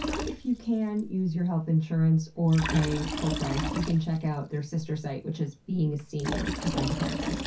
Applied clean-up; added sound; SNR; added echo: none; Liquid; 7 dB; reverberation time 0.3 s.